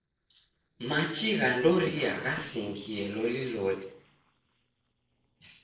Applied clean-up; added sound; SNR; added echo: neural separator model SepFormer DNS4.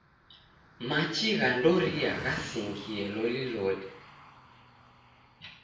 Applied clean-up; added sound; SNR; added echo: none; Car passing by; 17 dB; reverberation time 0.6 s.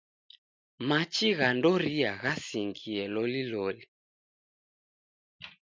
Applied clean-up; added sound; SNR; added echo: none; none; none; none.